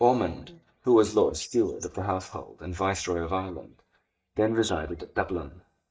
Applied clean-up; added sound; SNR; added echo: neural mask model DeepFilterNet 3.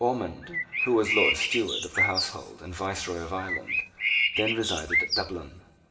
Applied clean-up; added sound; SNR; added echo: none; Bird; -3 dB; reverberation time 1.6 s.